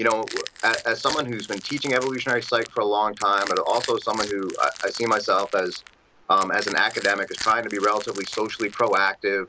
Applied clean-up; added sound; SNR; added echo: none; Crushing; 14 dB; none.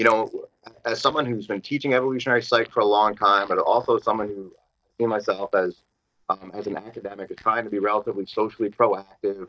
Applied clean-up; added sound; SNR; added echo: neural mask model DeepFilterNet 3.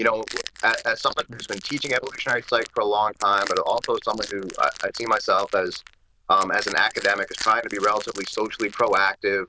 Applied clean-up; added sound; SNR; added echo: neural diffusion model UNIVERSE++.